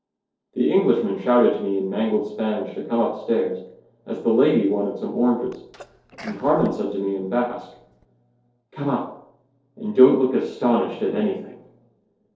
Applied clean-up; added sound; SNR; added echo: neural separator model SepFormer DNS4.